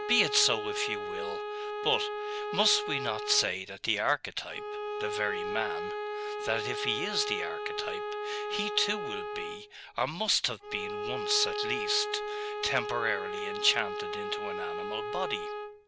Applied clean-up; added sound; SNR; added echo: none; Bowed string instrument; 3 dB; none.